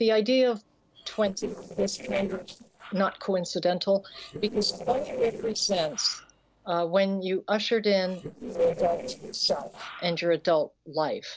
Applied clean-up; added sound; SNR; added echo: neural separator model SepFormer DNS4.